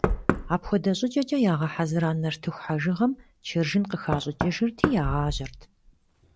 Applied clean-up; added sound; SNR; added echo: none; Knock; 6 dB; none.